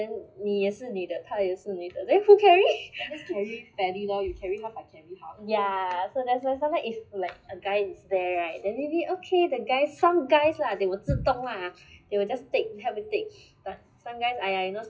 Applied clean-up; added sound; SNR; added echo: classical method WPE with log-MMSE.